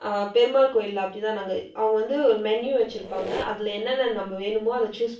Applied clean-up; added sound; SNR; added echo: none; Squeak; 15 dB; reverberation time 0.3 s.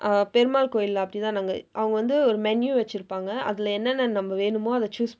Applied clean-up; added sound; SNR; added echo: none; none; none; none.